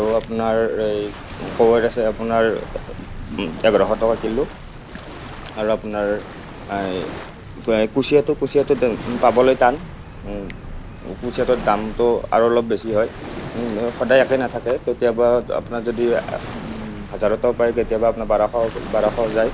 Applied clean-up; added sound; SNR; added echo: none; Bird vocalization, bird call, bird song + Waves, surf; 13 dB; none.